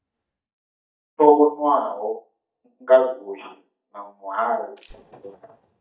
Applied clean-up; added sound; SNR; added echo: neural mask model DeepFilterNet 3.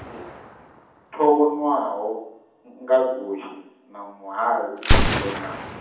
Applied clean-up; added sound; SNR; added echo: none; Gunshot, gunfire; 2 dB; reverberation time 0.8 s.